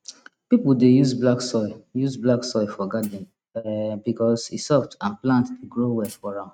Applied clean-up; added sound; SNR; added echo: neural mask model RNNoise.